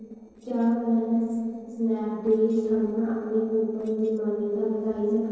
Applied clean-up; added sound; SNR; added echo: neural separator model SepFormer DNS4.